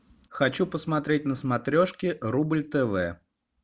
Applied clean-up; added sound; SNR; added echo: none; none; none; none.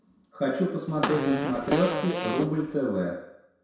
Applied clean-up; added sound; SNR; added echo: none; Fart; 3 dB; reverberation time 0.7 s.